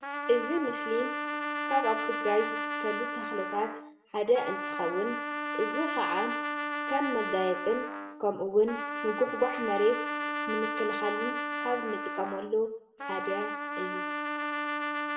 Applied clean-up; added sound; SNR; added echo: none; Trumpet; 2 dB; reverberation time 0.6 s.